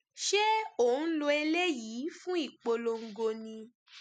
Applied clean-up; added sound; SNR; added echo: none; none; none; none.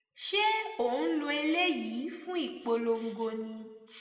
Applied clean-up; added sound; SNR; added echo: none; none; none; reverberation time 1.4 s.